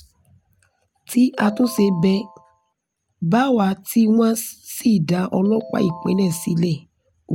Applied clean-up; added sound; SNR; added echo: none; Ringtone; 19 dB; none.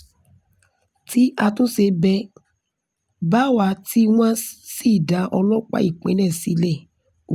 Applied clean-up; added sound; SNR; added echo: none; none; none; none.